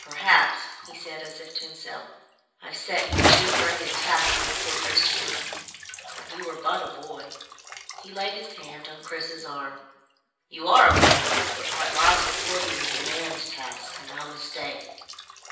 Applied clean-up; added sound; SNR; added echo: none; Bathtub (filling or washing) / Splash, splatter; 0 dB; reverberation time 0.9 s.